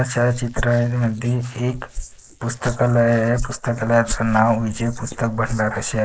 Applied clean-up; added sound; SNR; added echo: neural mask model Resemble Enhance denoiser.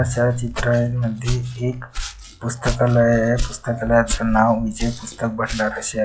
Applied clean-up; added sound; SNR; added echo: classical method log-MMSE.